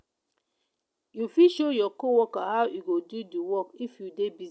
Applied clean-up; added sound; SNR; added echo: none; none; none; none.